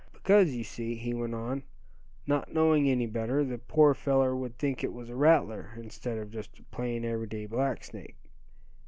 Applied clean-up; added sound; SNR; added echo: none; none; none; none.